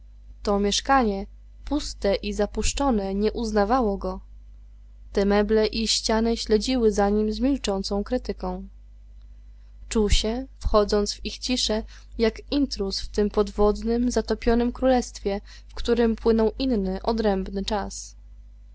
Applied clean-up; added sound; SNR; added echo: none; none; none; none.